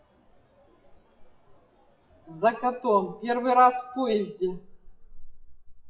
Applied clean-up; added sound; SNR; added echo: classical method WPE with log-MMSE.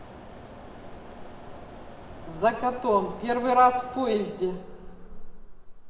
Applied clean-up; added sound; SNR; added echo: none; Mechanisms; 12 dB; reverberation time 2.6 s.